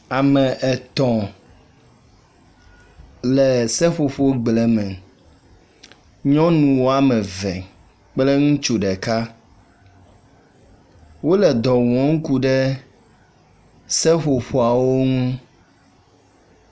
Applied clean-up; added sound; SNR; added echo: none; none; none; none.